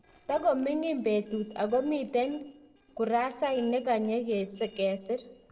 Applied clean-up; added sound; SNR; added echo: neural separator model SepFormer DNS4.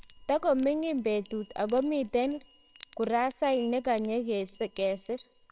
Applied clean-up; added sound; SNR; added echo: neural separator model SepFormer WHAMR!.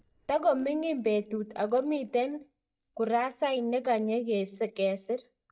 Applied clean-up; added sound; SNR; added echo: neural mask model DeepFilterNet 3.